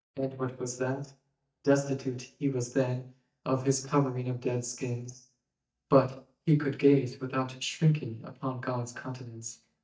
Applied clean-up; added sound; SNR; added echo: neural mask model DeepFilterNet 3.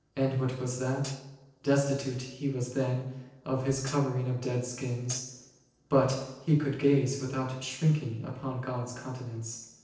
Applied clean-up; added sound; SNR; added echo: neural separator model SepFormer DNS4.